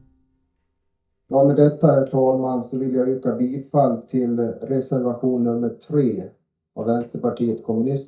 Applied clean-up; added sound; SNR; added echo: neural mask model DeepFilterNet 3.